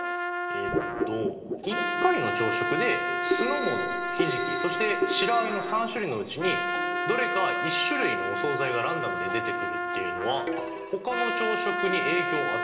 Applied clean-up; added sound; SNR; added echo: none; Trumpet; 1 dB; reverberation time 1.6 s.